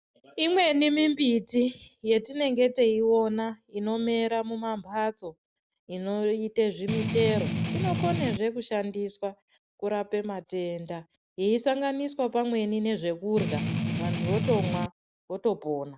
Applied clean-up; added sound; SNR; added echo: none; Strum; 0 dB; none.